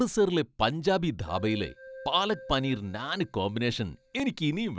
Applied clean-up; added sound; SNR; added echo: none; Keyboard (musical); 19 dB; none.